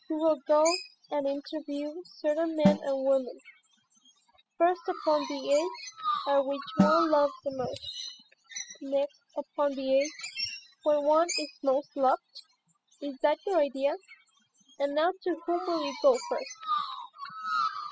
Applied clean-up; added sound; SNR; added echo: classical method spectral subtraction.